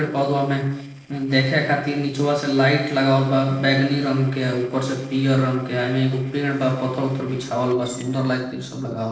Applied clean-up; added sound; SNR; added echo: neural separator model SepFormer DNS4.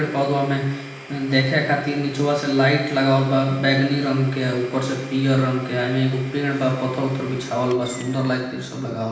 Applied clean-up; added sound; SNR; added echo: none; Domestic sounds, home sounds; 17 dB; reverberation time 0.9 s.